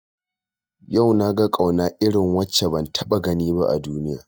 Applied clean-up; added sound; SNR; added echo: neural mask model DeepFilterNet 3.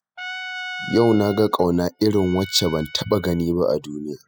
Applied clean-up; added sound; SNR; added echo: classical method spectral subtraction.